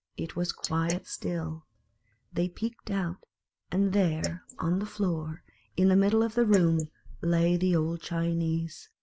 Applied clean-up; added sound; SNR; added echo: neural mask model Resemble Enhance denoiser.